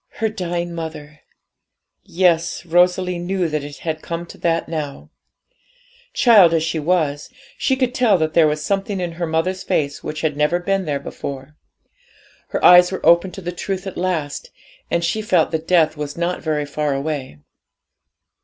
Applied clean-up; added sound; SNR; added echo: none; none; none; none.